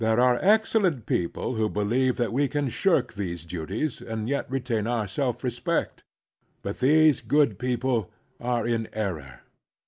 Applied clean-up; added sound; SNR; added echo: none; none; none; none.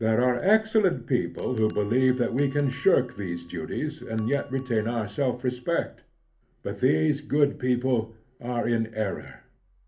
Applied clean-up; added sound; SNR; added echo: none; Bell; 13 dB; reverberation time 0.3 s.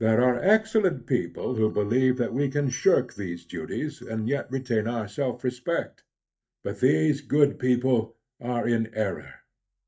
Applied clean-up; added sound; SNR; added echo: neural mask model DeepFilterNet 3.